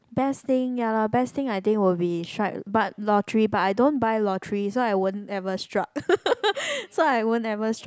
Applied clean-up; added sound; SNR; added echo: none; none; none; none.